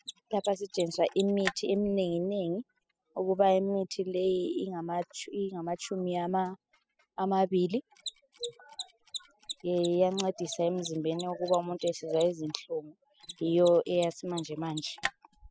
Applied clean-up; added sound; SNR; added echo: classical method spectral subtraction.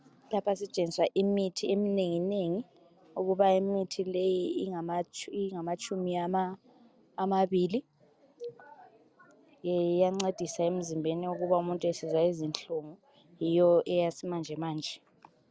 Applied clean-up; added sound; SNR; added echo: none; none; none; none.